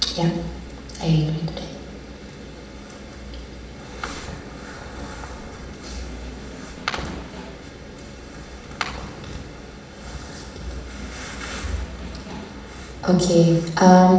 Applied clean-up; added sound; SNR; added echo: none; Snare drum; 20 dB; reverberation time 0.8 s.